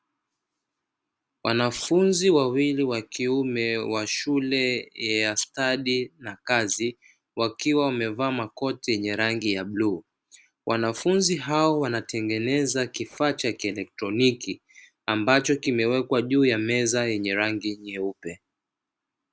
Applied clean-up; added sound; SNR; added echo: none; none; none; none.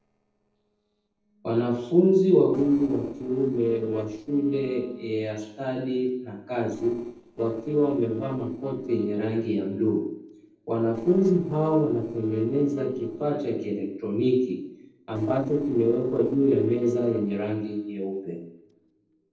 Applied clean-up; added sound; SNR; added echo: neural separator model SepFormer DNS4.